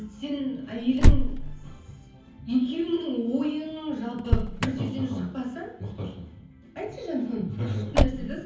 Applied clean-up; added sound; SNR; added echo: none; Motor vehicle (road); -3 dB; reverberation time 0.7 s.